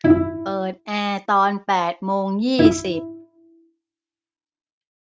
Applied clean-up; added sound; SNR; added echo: neural mask model RNNoise.